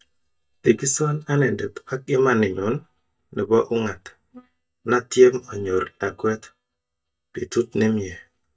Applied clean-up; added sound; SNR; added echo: neural mask model DeepFilterNet 3.